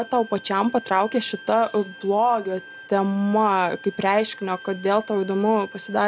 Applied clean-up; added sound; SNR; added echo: none; Bowed string instrument; 19 dB; none.